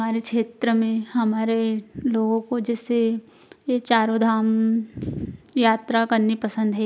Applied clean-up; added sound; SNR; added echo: none; none; none; none.